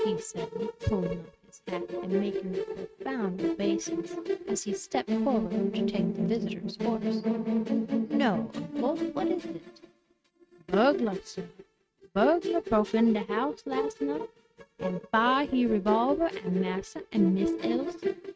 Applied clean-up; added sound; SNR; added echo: neural mask model RNNoise.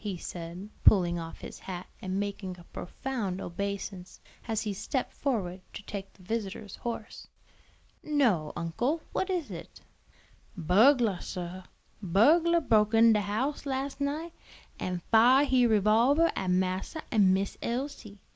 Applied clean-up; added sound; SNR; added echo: none; none; none; none.